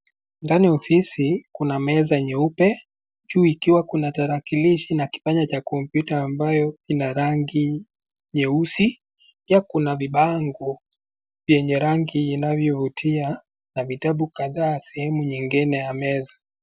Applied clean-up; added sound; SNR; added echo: none; none; none; none.